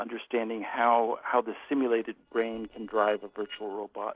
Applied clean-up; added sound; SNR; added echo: neural separator model SepFormer DNS4.